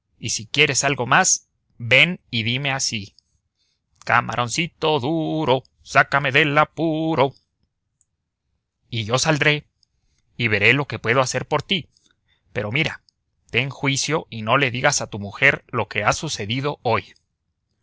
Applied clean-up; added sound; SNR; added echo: none; none; none; none.